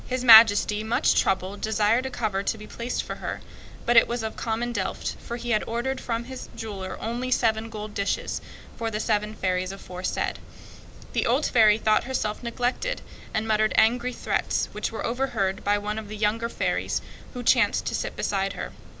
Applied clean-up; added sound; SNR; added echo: none; none; none; none.